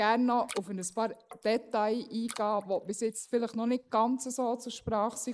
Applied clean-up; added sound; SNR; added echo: neural mask model Resemble Enhance denoiser.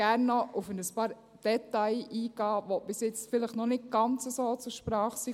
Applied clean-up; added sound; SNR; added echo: none; none; none; none.